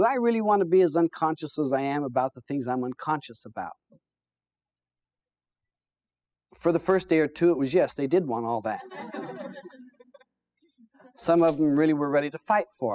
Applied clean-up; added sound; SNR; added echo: classical method spectral subtraction.